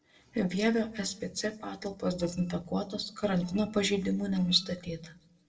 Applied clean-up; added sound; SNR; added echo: neural separator model SepFormer DNS4.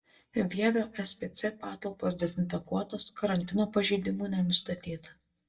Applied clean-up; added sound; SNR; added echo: neural mask model DeepFilterNet 3.